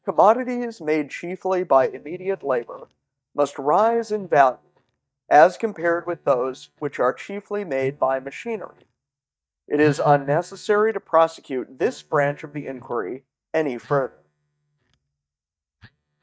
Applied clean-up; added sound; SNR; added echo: neural mask model DeepFilterNet 3.